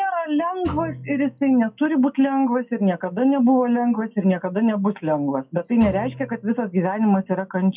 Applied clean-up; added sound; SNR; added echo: classical method WPE with log-MMSE.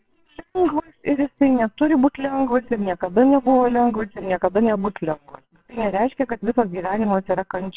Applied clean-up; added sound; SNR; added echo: neural separator model SepFormer WHAMR!.